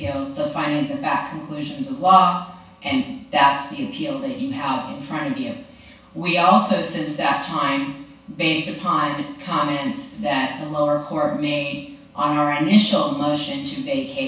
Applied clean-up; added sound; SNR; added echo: none; none; none; reverberation time 0.7 s.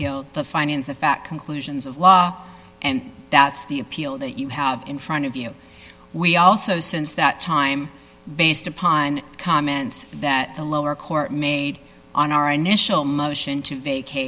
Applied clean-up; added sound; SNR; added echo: none; none; none; none.